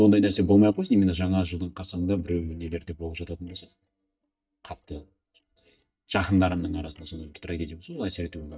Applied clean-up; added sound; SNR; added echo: neural mask model DeepFilterNet 3.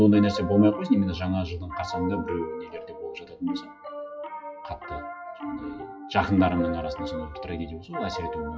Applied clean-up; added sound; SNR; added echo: classical method WPE with log-MMSE.